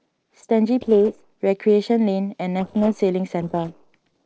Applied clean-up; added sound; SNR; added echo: neural separator model SepFormer DNS4.